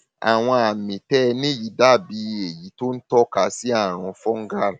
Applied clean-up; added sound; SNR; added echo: none; none; none; none.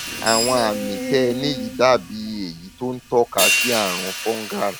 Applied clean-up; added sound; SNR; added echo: none; Screech + Hi-hat; 4 dB; none.